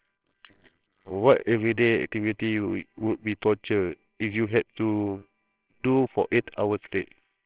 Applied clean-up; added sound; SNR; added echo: neural separator model SepFormer WHAMR!.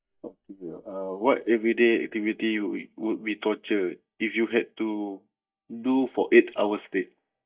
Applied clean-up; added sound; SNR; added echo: neural mask model DeepFilterNet 3.